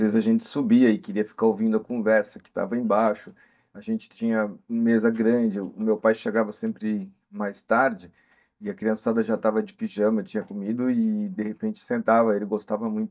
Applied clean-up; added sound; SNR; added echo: neural mask model DeepFilterNet 3.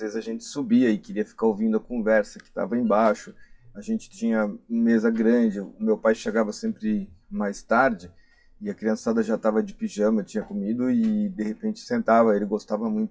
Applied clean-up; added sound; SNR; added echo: classical method WPE with log-MMSE.